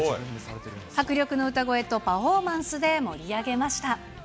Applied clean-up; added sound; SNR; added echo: none; none; none; none.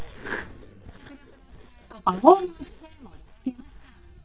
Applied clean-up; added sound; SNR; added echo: neural mask model DeepFilterNet 3.